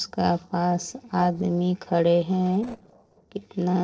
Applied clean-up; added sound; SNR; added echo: neural separator model SepFormer DNS4.